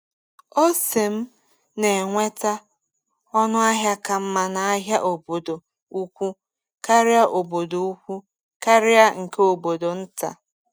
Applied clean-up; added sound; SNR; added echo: none; none; none; none.